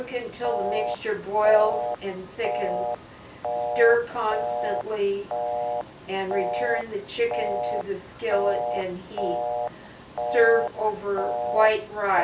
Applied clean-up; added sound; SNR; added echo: none; Telephone; 3 dB; none.